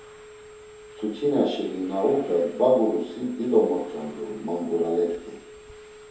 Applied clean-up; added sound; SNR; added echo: none; Telephone; 19 dB; reverberation time 0.8 s.